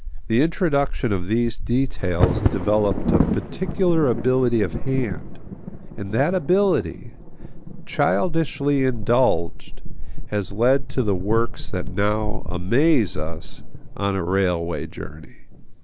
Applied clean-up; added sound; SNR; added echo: none; Thunder / Wind / Bird vocalization, bird call, bird song; 0 dB; none.